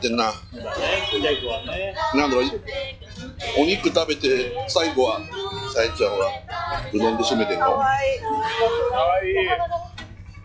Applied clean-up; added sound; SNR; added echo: classical method log-MMSE.